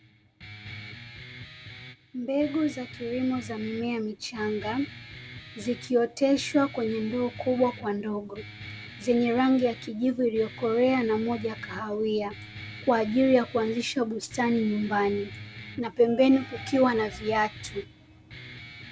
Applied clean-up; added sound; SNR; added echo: none; Guitar; 17 dB; none.